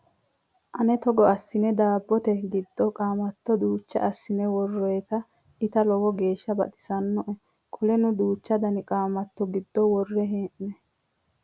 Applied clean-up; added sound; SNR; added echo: none; none; none; none.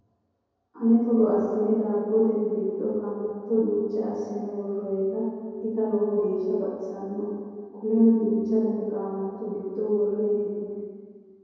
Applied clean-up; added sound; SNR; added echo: none; none; none; reverberation time 2.2 s.